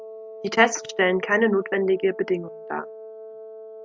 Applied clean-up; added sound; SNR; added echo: none; Wind instrument, woodwind instrument; 15 dB; none.